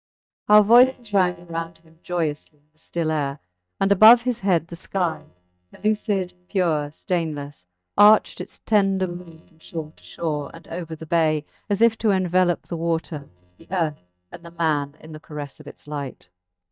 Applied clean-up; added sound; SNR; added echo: neural mask model DeepFilterNet 3.